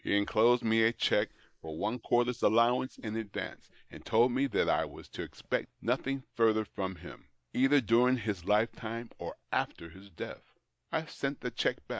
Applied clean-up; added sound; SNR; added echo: neural mask model Resemble Enhance denoiser.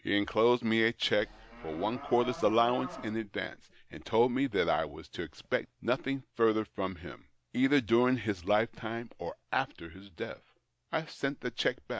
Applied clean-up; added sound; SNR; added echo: none; Livestock, farm animals, working animals; 12 dB; none.